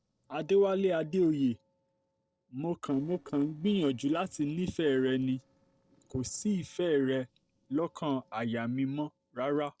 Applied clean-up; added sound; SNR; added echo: neural separator model SepFormer DNS4.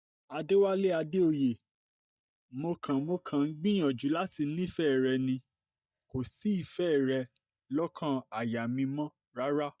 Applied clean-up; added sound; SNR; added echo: neural mask model DeepFilterNet 3.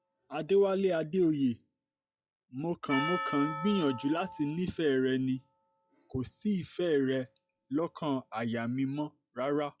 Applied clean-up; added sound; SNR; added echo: classical method log-MMSE.